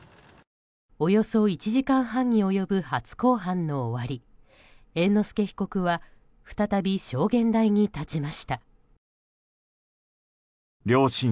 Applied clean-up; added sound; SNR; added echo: none; none; none; none.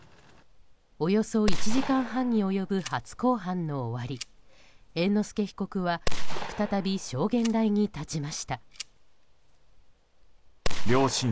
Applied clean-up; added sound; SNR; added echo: none; Gunshot, gunfire; -1 dB; none.